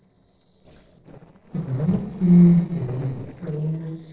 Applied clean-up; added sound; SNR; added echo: neural separator model SepFormer DNS4.